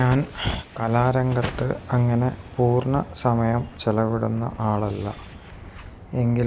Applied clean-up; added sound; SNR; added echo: none; none; none; none.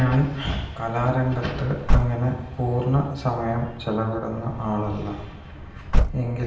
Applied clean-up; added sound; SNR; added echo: none; Slam / Car; 3 dB; reverberation time 0.8 s.